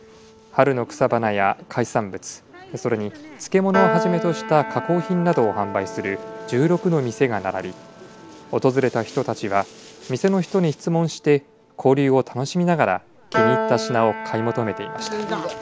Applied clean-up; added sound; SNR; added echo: none; Piano; 9 dB; none.